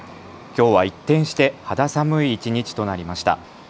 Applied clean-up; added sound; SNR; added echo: none; none; none; none.